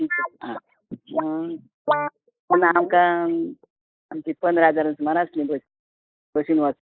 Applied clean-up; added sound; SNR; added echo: neural mask model Resemble Enhance denoiser.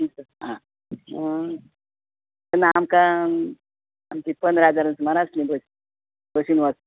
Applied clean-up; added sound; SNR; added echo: none; none; none; none.